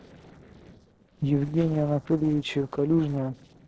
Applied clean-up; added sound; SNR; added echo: neural separator model SepFormer DNS4.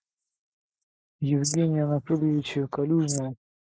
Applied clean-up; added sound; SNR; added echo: neural mask model Resemble Enhance denoiser.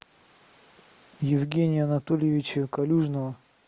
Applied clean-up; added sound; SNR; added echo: none; none; none; none.